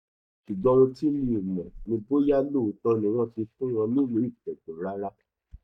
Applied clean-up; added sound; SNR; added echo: neural mask model DeepFilterNet 3.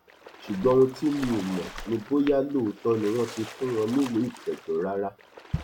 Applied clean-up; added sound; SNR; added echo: none; Walk, footsteps + Splash, splatter; 16 dB; none.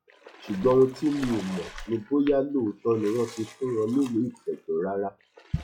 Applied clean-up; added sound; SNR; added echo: classical method log-MMSE.